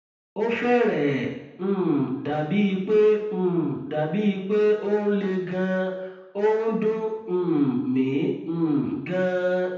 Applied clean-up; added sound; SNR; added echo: none; none; none; reverberation time 0.9 s.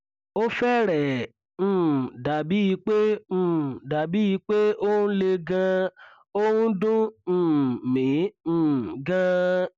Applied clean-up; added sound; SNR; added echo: none; none; none; none.